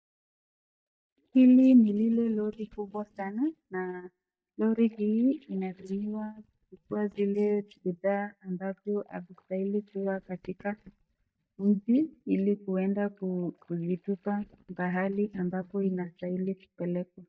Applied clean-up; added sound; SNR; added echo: neural mask model DeepFilterNet 3.